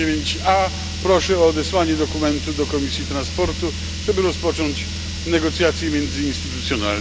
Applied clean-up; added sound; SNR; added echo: none; Car; 6 dB; none.